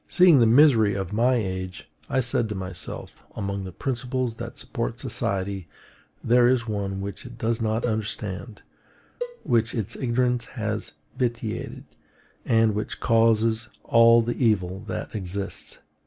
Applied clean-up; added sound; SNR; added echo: none; Cowbell; 14 dB; none.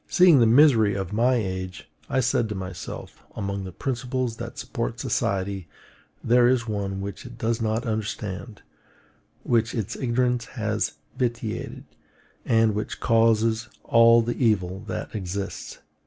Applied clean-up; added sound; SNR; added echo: none; none; none; none.